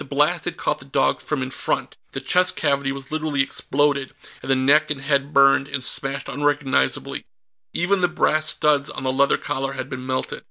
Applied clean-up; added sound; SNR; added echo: none; none; none; none.